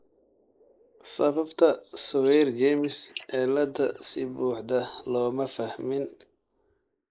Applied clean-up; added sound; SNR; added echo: neural mask model Resemble Enhance denoiser.